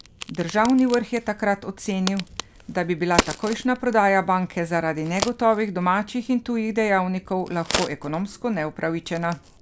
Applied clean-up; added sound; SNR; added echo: none; Crack; 10 dB; none.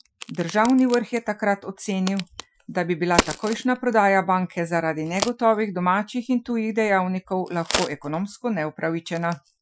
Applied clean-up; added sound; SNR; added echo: classical method Wiener filter.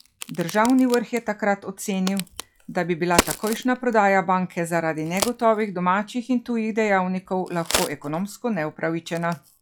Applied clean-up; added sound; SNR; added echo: classical method log-MMSE.